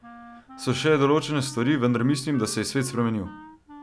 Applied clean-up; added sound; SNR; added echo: none; Wind instrument, woodwind instrument; 19 dB; none.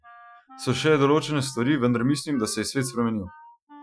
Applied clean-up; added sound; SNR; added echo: classical method Wiener filter.